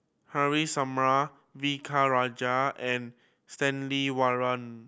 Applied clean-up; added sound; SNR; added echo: none; none; none; none.